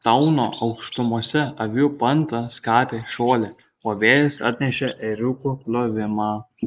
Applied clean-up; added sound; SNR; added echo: neural mask model Resemble Enhance denoiser.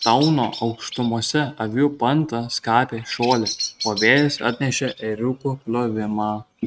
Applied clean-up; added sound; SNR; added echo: neural mask model RNNoise.